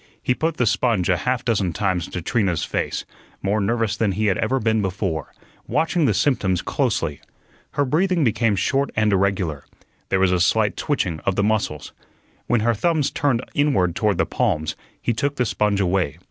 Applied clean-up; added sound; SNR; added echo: none; none; none; none.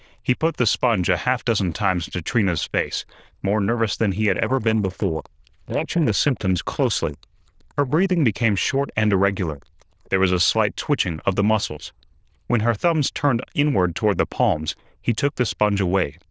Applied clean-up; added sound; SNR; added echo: neural diffusion model UNIVERSE++.